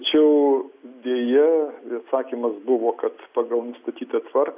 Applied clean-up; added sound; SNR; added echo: none; none; none; none.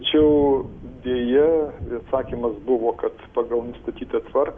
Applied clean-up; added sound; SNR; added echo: none; Thunder / Rain; 17 dB; none.